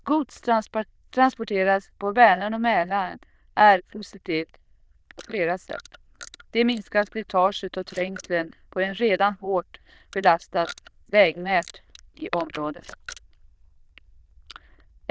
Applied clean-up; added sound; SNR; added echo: neural diffusion model UNIVERSE++.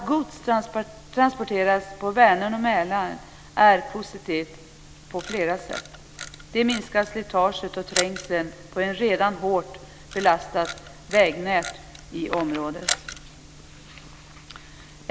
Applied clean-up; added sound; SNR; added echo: none; Camera; 11 dB; none.